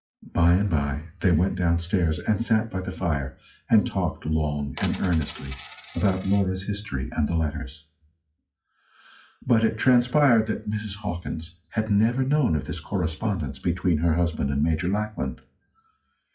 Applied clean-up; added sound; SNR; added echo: classical method WPE with log-MMSE.